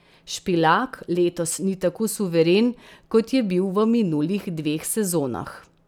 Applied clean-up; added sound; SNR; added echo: none; none; none; none.